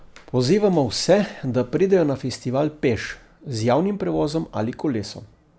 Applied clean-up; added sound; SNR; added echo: none; none; none; none.